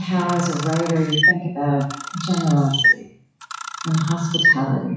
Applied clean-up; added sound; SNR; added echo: classical method WPE with log-MMSE.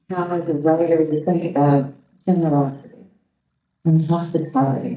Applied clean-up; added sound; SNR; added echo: neural mask model DeepFilterNet 3.